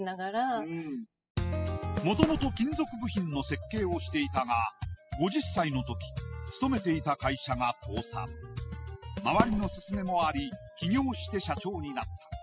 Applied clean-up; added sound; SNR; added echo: classical method spectral subtraction.